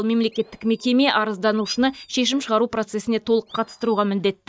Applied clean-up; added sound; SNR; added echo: neural mask model DeepFilterNet 3.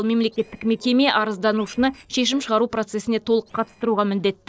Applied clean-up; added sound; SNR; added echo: neural separator model SepFormer DNS4.